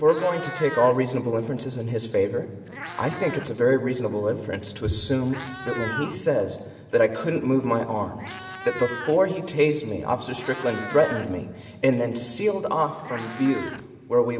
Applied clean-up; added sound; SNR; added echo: none; Meow; 14 dB; reverberation time 2.7 s.